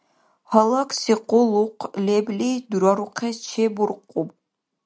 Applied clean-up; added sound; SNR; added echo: none; none; none; none.